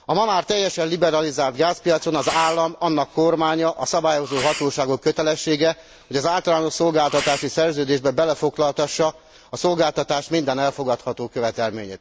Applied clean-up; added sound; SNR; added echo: none; Sneeze; 13 dB; none.